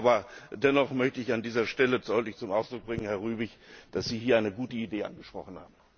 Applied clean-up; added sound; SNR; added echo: none; none; none; none.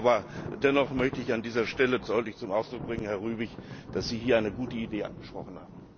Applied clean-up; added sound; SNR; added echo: none; Thunder; 13 dB; none.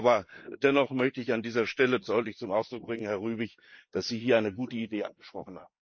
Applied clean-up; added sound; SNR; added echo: neural mask model Resemble Enhance denoiser.